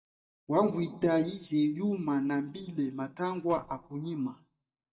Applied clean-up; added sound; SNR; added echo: neural mask model DeepFilterNet 3.